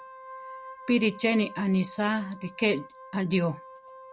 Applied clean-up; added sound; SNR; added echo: none; Wind instrument, woodwind instrument; 17 dB; none.